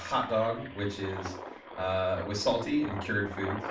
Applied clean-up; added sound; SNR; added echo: none; Engine; 11 dB; reverberation time 0.4 s.